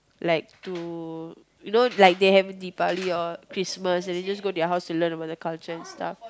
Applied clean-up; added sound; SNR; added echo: none; none; none; none.